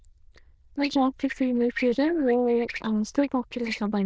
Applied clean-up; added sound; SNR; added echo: neural diffusion model UNIVERSE++.